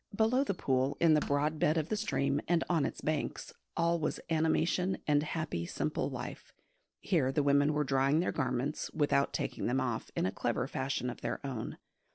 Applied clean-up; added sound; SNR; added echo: neural separator model SepFormer DNS4.